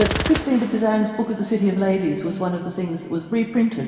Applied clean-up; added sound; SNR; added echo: none; Gunshot, gunfire; 11 dB; reverberation time 2.3 s.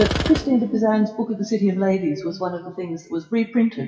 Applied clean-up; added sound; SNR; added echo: classical method WPE with log-MMSE.